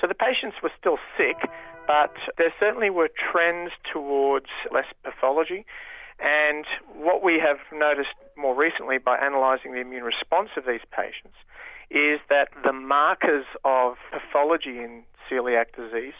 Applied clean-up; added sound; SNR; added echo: none; Electric guitar; 19 dB; none.